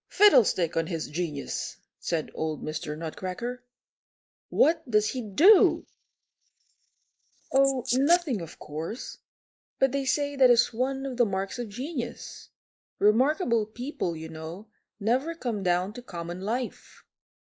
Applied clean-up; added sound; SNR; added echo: neural mask model Resemble Enhance denoiser.